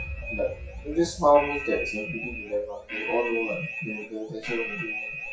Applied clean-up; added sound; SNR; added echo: classical method WPE with log-MMSE.